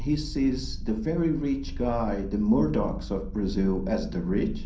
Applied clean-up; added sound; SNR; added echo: none; Purr; 8 dB; reverberation time 0.6 s.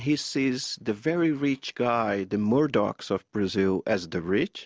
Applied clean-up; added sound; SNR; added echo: none; none; none; none.